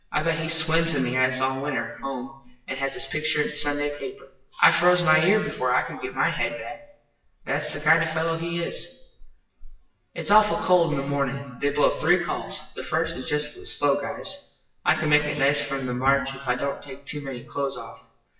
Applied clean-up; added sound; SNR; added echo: classical method WPE with log-MMSE.